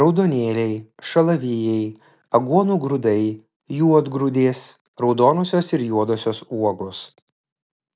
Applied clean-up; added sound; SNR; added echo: none; none; none; none.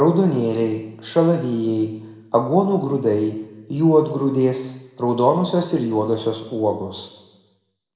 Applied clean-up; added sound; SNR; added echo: none; none; none; reverberation time 1.0 s.